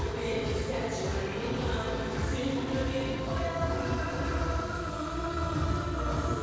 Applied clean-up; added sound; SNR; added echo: neural separator model SepFormer DNS4.